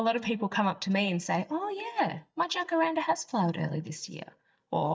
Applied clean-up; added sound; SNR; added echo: neural mask model DeepFilterNet 3.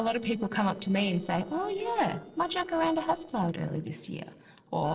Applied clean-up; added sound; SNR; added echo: neural separator model SepFormer DNS4.